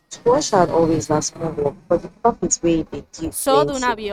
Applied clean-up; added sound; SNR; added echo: neural mask model RNNoise.